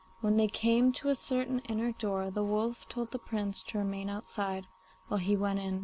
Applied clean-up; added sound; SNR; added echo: none; none; none; none.